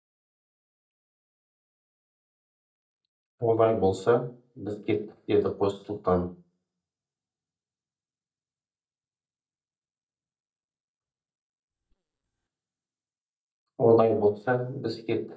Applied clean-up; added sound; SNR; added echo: neural mask model DeepFilterNet 3.